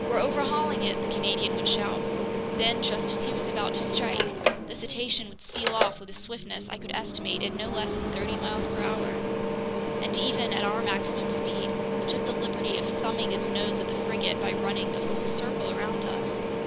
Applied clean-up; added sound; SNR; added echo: none; Mechanical fan; -3 dB; none.